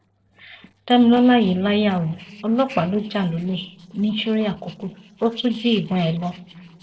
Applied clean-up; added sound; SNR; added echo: neural separator model SepFormer DNS4.